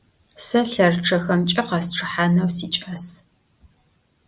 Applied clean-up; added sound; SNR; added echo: none; none; none; none.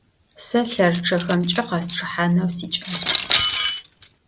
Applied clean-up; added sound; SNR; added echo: none; Cutlery, silverware; 5 dB; none.